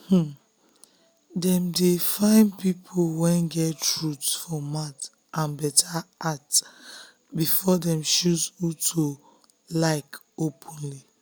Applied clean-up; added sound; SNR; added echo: none; none; none; none.